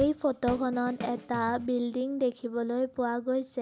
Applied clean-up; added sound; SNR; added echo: none; Drum kit; 12 dB; none.